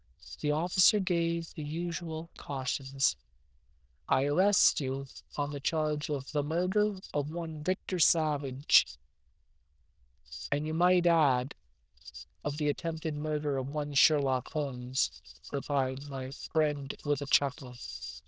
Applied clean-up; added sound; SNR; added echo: neural diffusion model UNIVERSE++.